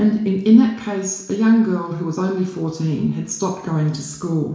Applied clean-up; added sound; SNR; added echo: none; none; none; reverberation time 0.7 s.